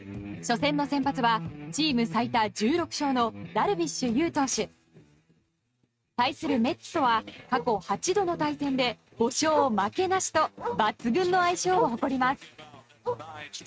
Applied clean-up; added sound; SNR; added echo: neural mask model RNNoise.